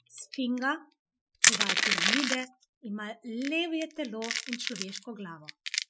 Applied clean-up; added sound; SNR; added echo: classical method Wiener filter.